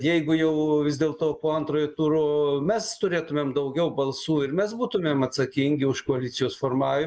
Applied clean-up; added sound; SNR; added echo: neural mask model Resemble Enhance denoiser.